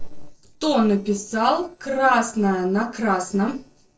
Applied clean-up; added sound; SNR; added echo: neural separator model SepFormer DNS4.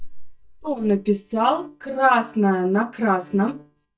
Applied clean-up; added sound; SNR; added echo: neural mask model DeepFilterNet 3.